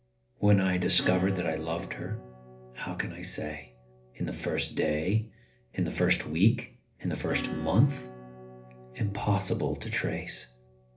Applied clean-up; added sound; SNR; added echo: none; Acoustic guitar / Strum; 15 dB; reverberation time 0.3 s.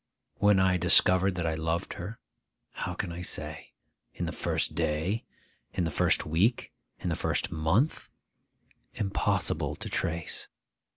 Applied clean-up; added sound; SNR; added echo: none; none; none; none.